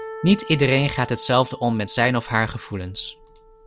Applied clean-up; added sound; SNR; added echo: none; Acoustic guitar; 17 dB; none.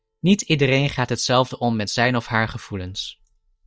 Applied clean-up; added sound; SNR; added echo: neural mask model DeepFilterNet 3.